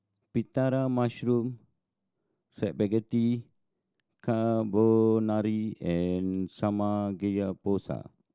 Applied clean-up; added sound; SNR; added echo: none; none; none; none.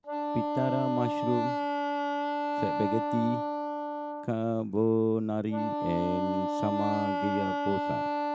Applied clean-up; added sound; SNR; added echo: none; Wind instrument, woodwind instrument; 0 dB; none.